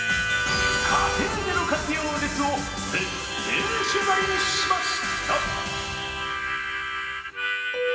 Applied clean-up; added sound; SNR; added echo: none; Harmonica; 1 dB; reverberation time 2.6 s.